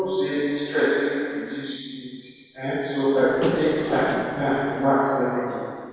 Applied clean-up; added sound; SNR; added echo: neural separator model SepFormer DNS4.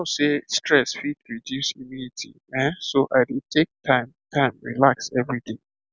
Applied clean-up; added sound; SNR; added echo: none; none; none; none.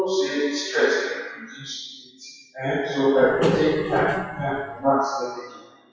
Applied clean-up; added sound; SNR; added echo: classical method WPE with log-MMSE.